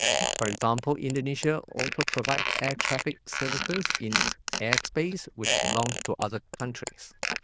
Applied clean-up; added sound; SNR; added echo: neural diffusion model UNIVERSE++.